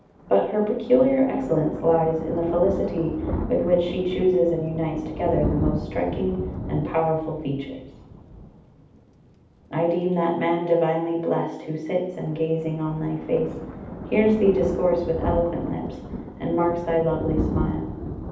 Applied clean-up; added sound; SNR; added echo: none; Thunder; 8 dB; reverberation time 0.8 s.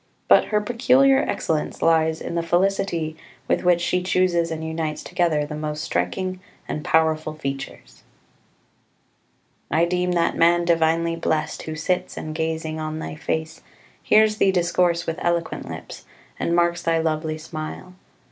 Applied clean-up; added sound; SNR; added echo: none; none; none; none.